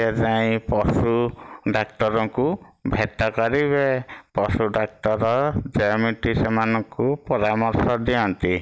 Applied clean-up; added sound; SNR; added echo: none; none; none; none.